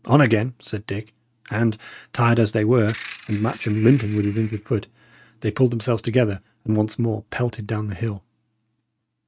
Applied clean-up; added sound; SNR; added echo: neural mask model RNNoise.